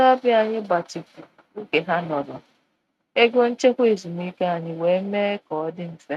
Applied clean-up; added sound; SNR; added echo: neural mask model RNNoise.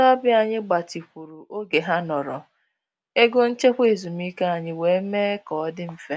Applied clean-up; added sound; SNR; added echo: none; none; none; none.